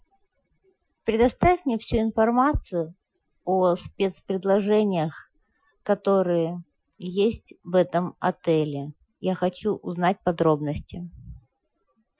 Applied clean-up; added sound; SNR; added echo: classical method Wiener filter.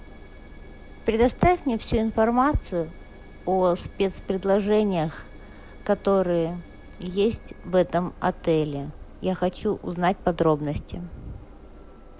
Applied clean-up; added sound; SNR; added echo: none; Engine; 18 dB; none.